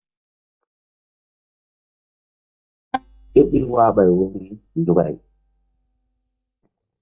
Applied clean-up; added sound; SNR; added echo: neural mask model DeepFilterNet 3.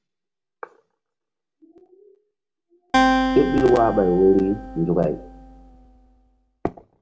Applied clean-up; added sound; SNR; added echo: none; Acoustic guitar; 2 dB; reverberation time 0.3 s.